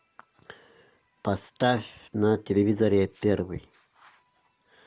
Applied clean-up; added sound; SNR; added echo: none; none; none; none.